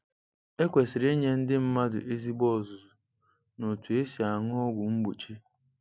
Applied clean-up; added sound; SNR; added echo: none; none; none; none.